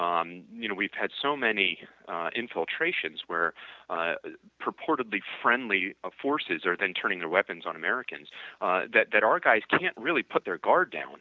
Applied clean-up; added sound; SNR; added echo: none; none; none; none.